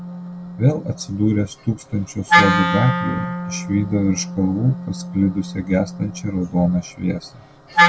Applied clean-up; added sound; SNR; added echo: none; Wind instrument, woodwind instrument; 2 dB; none.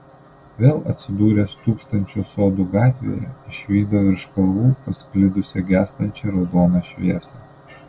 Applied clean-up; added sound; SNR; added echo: none; none; none; none.